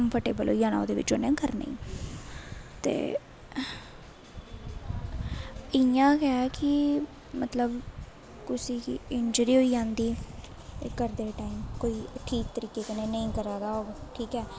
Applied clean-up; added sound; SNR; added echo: none; none; none; none.